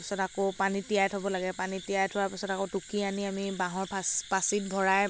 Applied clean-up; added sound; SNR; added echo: none; none; none; none.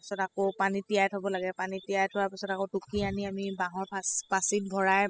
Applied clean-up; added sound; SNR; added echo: classical method spectral subtraction.